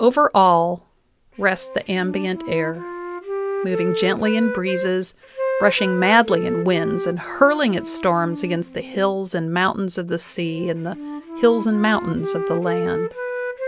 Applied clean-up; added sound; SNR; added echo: none; Wind instrument, woodwind instrument; 7 dB; none.